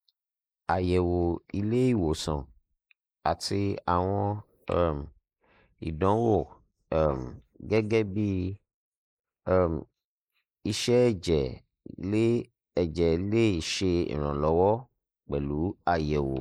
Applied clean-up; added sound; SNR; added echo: neural mask model Resemble Enhance denoiser.